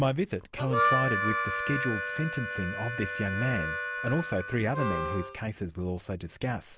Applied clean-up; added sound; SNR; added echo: none; Harmonica; 1 dB; none.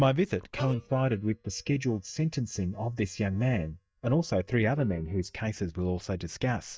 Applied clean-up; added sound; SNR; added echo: neural mask model DeepFilterNet 3.